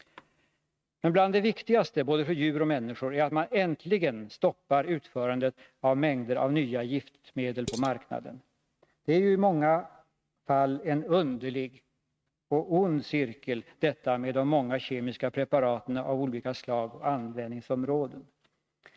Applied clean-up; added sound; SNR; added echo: neural mask model RNNoise.